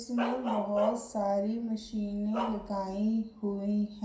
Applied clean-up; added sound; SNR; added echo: none; Bark; 9 dB; reverberation time 0.5 s.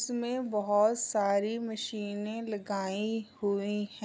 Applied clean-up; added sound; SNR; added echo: none; none; none; none.